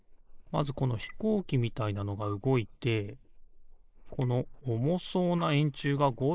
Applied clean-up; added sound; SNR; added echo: neural mask model Resemble Enhance denoiser.